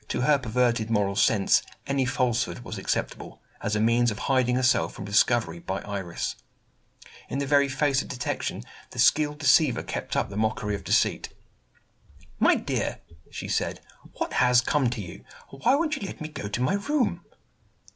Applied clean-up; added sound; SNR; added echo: none; none; none; none.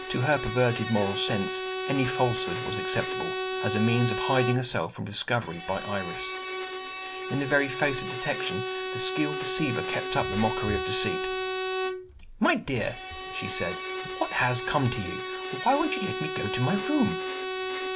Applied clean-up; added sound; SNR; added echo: none; Bowed string instrument; 4 dB; none.